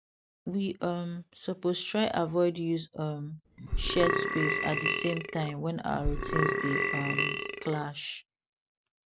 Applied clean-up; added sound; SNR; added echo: none; Burping, eructation; -1 dB; none.